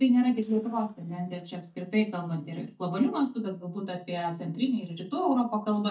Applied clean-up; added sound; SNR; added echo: neural mask model DeepFilterNet 3.